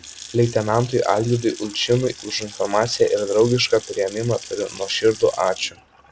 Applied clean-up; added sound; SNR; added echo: none; Sink (filling or washing) / Water tap, faucet / Splash, splatter; 17 dB; none.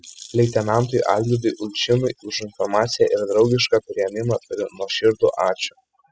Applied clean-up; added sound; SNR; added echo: classical method spectral subtraction.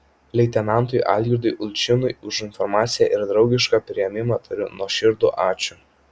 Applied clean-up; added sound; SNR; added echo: none; none; none; none.